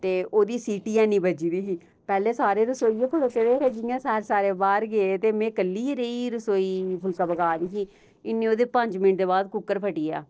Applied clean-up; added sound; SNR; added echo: neural separator model SepFormer DNS4.